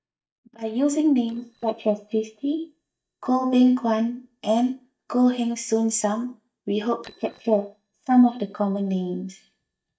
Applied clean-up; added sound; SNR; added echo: neural mask model DeepFilterNet 3.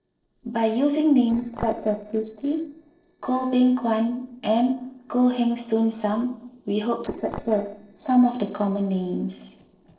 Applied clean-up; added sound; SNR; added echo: neural separator model SepFormer DNS4.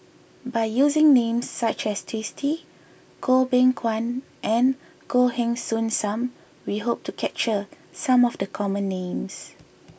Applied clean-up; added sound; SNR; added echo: none; none; none; none.